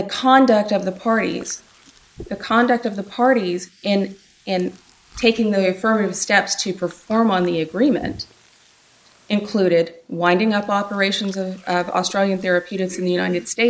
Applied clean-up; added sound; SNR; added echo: neural mask model Resemble Enhance denoiser.